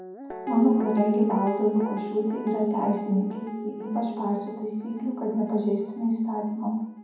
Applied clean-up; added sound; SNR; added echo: none; Guitar; 9 dB; reverberation time 1.2 s.